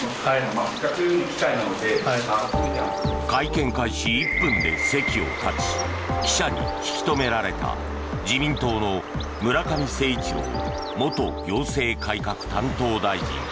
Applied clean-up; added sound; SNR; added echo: none; Bird; 11 dB; none.